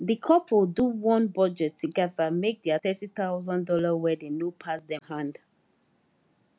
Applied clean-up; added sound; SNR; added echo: none; none; none; none.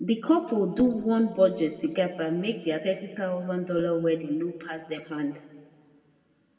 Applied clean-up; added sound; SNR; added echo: none; none; none; reverberation time 1.4 s.